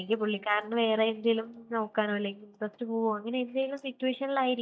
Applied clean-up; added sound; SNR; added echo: neural mask model DeepFilterNet 3.